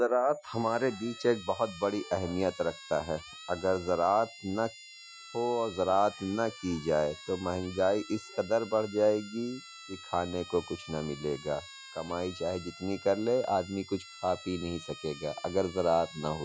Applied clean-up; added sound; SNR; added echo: classical method Wiener filter.